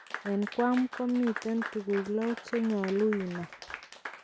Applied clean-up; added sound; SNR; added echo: none; Applause / Clapping; 12 dB; none.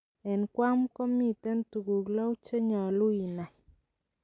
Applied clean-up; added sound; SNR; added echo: none; none; none; none.